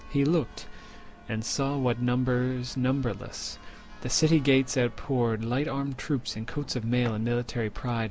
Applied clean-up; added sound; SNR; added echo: none; Church bell; 18 dB; none.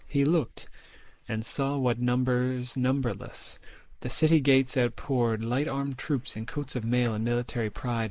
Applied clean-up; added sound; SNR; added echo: neural mask model Resemble Enhance denoiser.